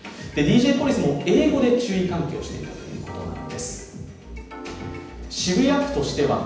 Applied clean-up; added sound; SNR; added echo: none; none; none; reverberation time 0.9 s.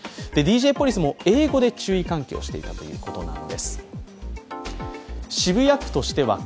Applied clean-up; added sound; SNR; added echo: none; none; none; none.